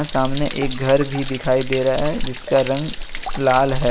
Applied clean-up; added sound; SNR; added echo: none; Stream / Trickle, dribble / Splash, splatter; 3 dB; none.